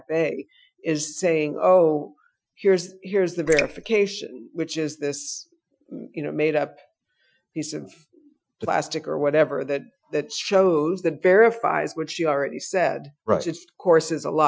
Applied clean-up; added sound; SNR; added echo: classical method Wiener filter.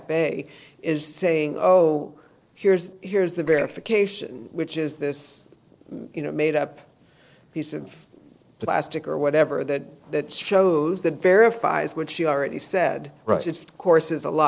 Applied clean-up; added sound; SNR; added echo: neural separator model SepFormer DNS4.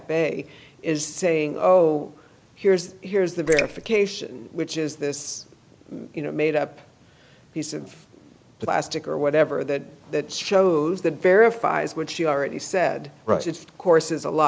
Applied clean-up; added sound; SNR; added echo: none; Raindrop; 8 dB; none.